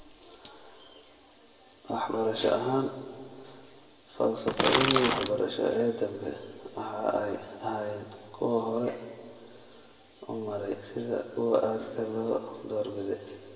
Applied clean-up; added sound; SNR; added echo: none; Crackle; -4 dB; reverberation time 2.0 s.